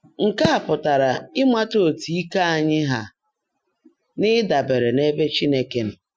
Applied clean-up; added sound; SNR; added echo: classical method Wiener filter.